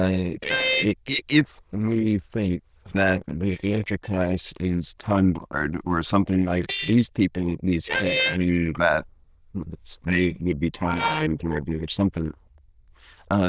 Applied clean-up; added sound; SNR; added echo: neural diffusion model UNIVERSE++.